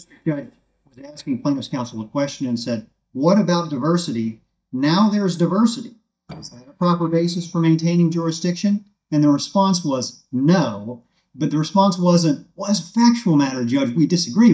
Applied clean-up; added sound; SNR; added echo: neural mask model DeepFilterNet 3.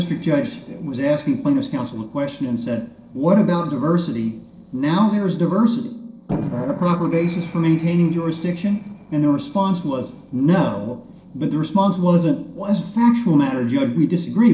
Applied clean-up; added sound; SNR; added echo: neural separator model SepFormer DNS4.